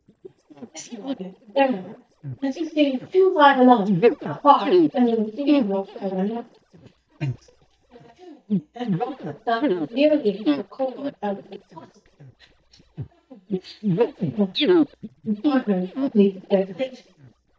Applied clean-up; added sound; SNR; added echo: neural mask model DeepFilterNet 3.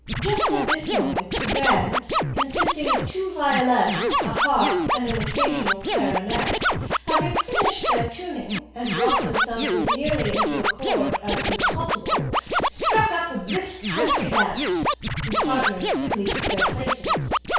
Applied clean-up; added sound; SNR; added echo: none; Scratching (performance technique); -3 dB; reverberation time 0.6 s.